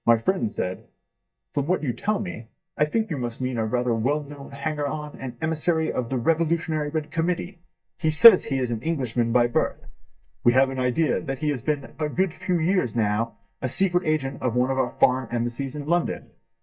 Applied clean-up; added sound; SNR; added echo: neural mask model DeepFilterNet 3.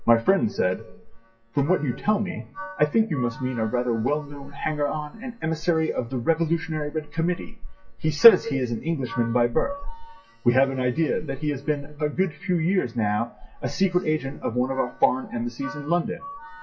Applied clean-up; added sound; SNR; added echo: classical method WPE with log-MMSE.